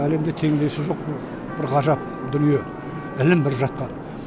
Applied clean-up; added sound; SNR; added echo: none; Trumpet; 18 dB; none.